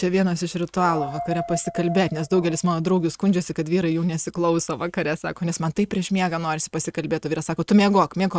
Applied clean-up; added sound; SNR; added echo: neural mask model RNNoise.